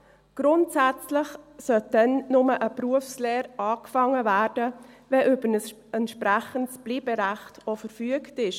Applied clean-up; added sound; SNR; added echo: none; none; none; none.